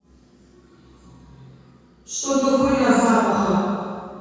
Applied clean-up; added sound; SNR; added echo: none; none; none; reverberation time 2.0 s.